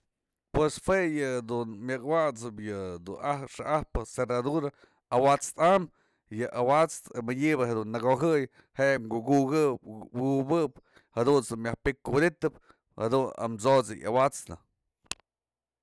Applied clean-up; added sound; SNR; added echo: none; none; none; none.